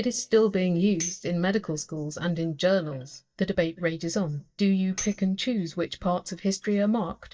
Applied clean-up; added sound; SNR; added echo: neural mask model DeepFilterNet 3.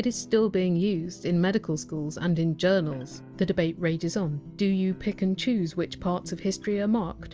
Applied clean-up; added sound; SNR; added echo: none; none; none; none.